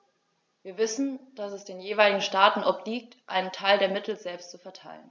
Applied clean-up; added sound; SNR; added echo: none; none; none; none.